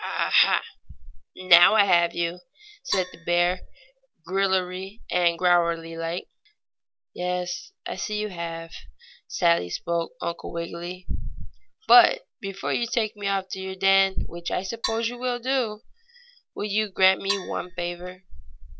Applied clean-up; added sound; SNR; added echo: none; Percussion; 13 dB; none.